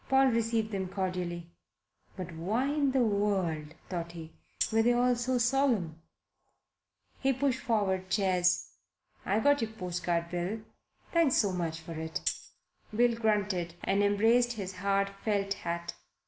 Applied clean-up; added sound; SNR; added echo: none; Tambourine; 11 dB; none.